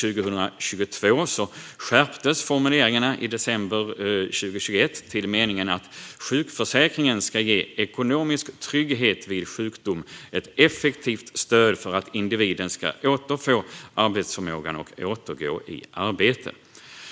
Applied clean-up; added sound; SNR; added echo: none; none; none; none.